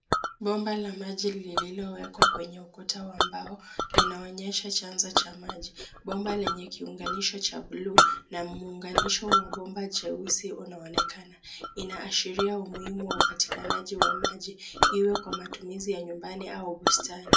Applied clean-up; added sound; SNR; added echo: none; Chink, clink; -3 dB; reverberation time 0.2 s.